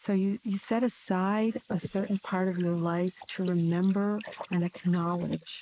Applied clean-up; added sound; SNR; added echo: neural mask model Resemble Enhance denoiser.